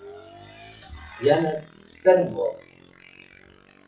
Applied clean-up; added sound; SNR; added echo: classical method WPE with log-MMSE.